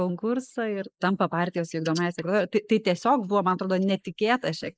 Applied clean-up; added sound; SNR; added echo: neural mask model Resemble Enhance denoiser.